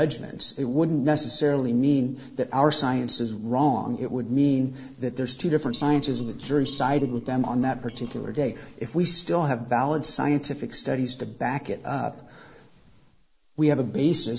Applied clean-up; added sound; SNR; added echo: neural separator model SepFormer DNS4.